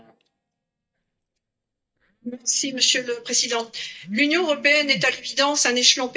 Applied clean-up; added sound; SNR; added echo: neural mask model DeepFilterNet 3.